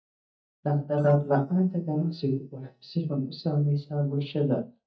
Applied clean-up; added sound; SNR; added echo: neural mask model DeepFilterNet 3.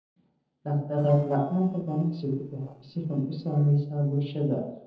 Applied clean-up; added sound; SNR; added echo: neural separator model SepFormer DNS4.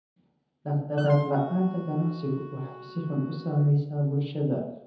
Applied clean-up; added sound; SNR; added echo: none; Wind instrument, woodwind instrument; 17 dB; reverberation time 0.8 s.